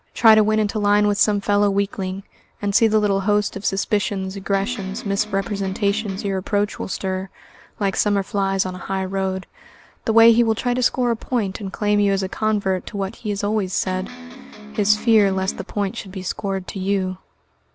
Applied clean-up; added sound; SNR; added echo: none; Electric guitar; 13 dB; none.